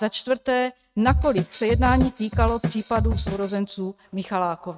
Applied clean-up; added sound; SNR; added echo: neural mask model RNNoise.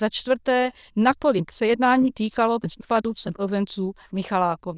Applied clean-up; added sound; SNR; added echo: neural diffusion model UNIVERSE++.